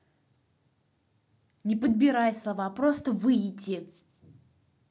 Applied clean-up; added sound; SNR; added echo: none; none; none; none.